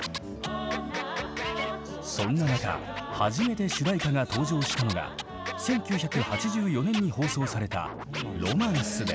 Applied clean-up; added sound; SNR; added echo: none; Scratching (performance technique); 9 dB; none.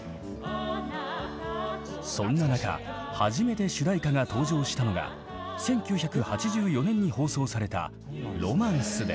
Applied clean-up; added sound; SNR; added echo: none; none; none; none.